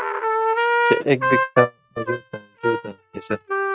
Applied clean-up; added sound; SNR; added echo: neural mask model RNNoise.